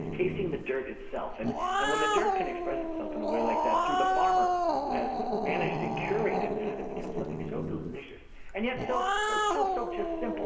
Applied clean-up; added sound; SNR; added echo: none; Growling; -5 dB; reverberation time 1.3 s.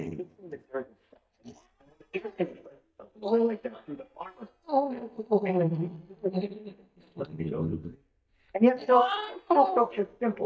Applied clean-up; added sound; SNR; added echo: neural mask model DeepFilterNet 3.